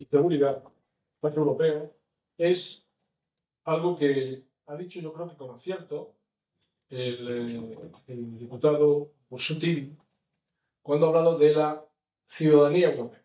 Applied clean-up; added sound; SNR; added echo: neural mask model DeepFilterNet 3.